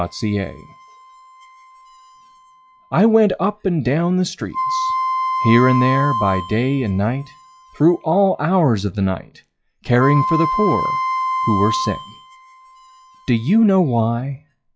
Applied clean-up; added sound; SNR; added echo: classical method log-MMSE.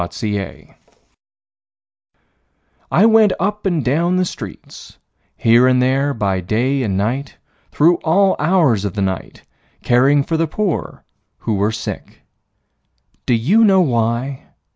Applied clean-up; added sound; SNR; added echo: none; none; none; none.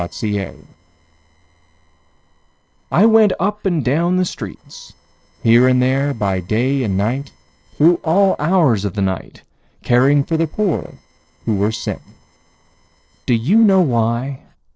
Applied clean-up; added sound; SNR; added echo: neural separator model SepFormer DNS4.